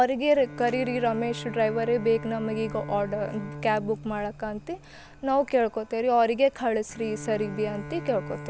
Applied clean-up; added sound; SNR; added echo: none; Bowed string instrument; 14 dB; none.